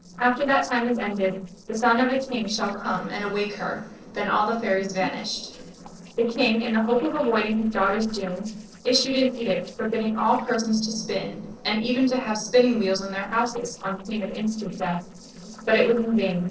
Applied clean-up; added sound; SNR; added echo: neural separator model SepFormer DNS4.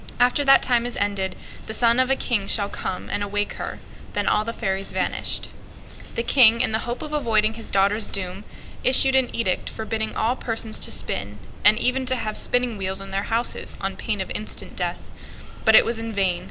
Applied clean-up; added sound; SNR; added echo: none; none; none; none.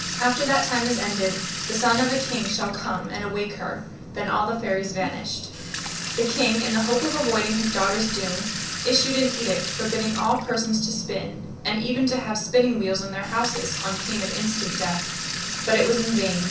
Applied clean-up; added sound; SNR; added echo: none; Sink (filling or washing) / Water tap, faucet; 7 dB; reverberation time 0.6 s.